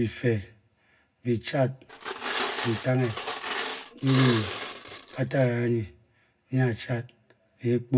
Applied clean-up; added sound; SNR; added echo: none; Glass; 6 dB; reverberation time 0.3 s.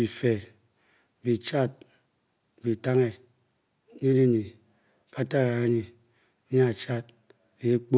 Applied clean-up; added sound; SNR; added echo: none; none; none; none.